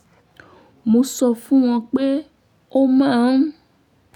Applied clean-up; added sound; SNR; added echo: none; none; none; none.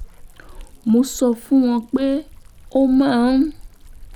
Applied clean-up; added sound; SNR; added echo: none; Liquid; 20 dB; none.